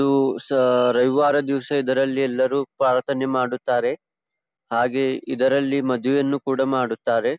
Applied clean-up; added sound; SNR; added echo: none; none; none; none.